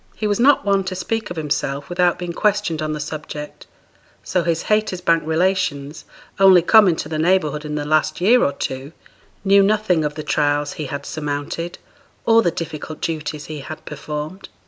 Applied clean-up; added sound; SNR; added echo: none; none; none; none.